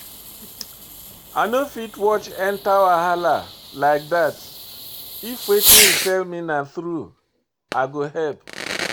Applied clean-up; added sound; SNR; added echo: none; Fireworks; 2 dB; none.